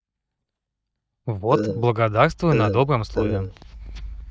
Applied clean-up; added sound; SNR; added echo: neural mask model DeepFilterNet 3.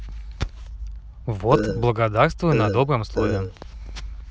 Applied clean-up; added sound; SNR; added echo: none; Burping, eructation; 3 dB; none.